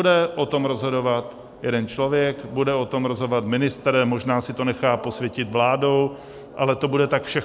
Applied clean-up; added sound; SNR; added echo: none; Brass instrument; 20 dB; none.